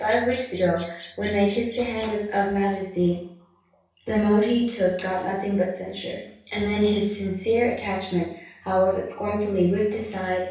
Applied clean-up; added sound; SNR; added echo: none; Bird vocalization, bird call, bird song; 17 dB; reverberation time 0.7 s.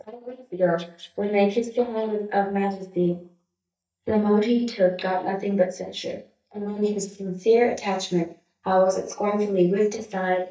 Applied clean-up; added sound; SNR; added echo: neural mask model DeepFilterNet 3.